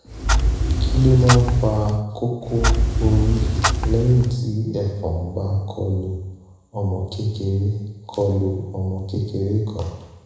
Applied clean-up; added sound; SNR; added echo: none; Clock; -2 dB; reverberation time 1.0 s.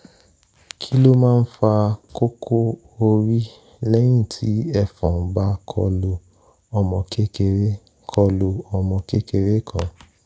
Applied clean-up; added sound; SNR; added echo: none; none; none; none.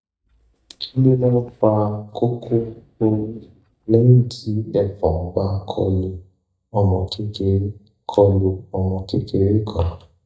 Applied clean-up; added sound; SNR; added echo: neural mask model DeepFilterNet 3.